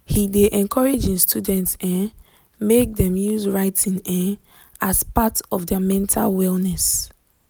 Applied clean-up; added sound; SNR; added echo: none; none; none; none.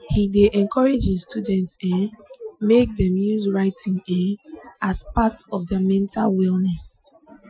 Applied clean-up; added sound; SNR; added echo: classical method Wiener filter.